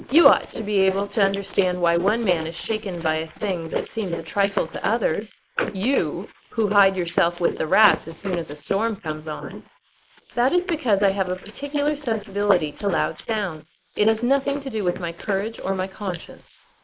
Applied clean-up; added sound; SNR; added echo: neural mask model Resemble Enhance denoiser.